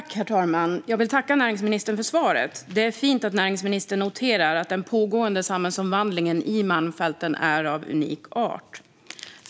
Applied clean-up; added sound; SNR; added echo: none; none; none; none.